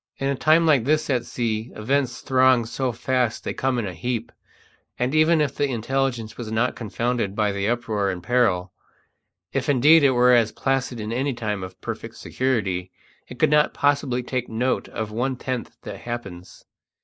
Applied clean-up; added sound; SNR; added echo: neural mask model Resemble Enhance denoiser.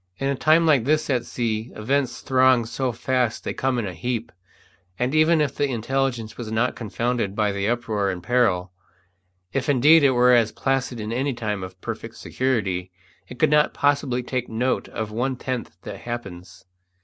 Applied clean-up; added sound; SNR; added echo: none; none; none; none.